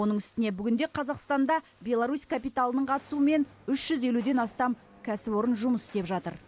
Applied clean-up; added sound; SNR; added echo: none; none; none; none.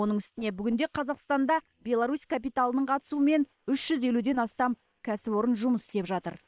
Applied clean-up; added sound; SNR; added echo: neural separator model SepFormer WHAM!.